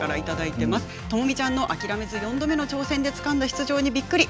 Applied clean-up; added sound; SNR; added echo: none; none; none; none.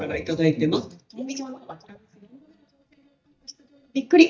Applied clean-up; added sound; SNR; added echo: neural mask model DeepFilterNet 3.